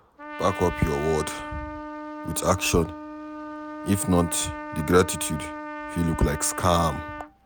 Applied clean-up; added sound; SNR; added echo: none; Trumpet; 10 dB; none.